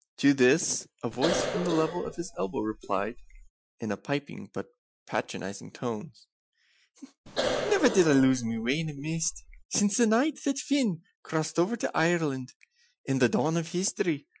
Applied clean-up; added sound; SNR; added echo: classical method Wiener filter.